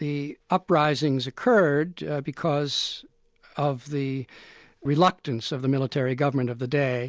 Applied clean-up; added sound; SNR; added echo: none; none; none; none.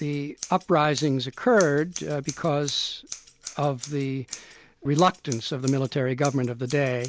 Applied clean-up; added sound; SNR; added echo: none; Scissors; 17 dB; none.